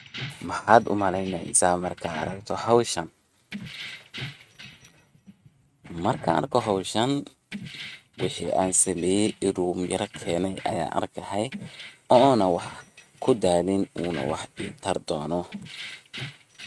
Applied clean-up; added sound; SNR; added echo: neural mask model RNNoise.